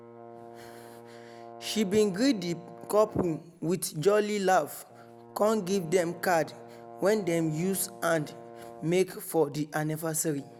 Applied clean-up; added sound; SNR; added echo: none; Brass instrument; 19 dB; none.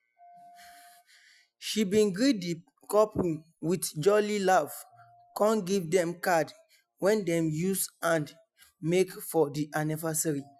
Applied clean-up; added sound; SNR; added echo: classical method Wiener filter.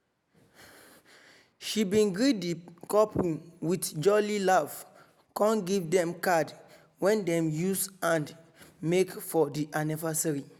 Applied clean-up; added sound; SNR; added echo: none; none; none; none.